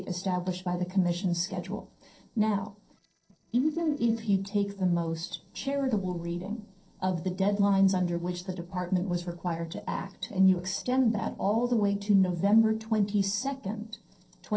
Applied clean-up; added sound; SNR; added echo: neural separator model SepFormer DNS4.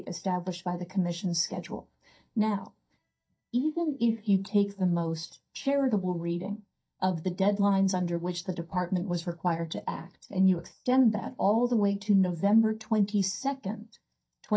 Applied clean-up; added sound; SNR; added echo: neural mask model DeepFilterNet 3.